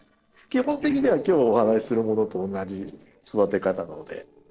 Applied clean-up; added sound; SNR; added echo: neural separator model SepFormer DNS4.